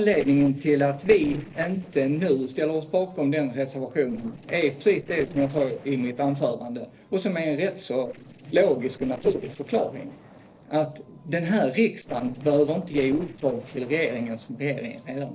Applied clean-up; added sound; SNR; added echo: neural separator model SepFormer DNS4.